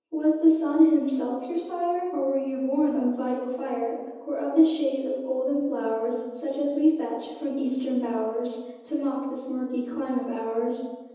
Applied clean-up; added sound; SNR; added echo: none; none; none; reverberation time 1.1 s.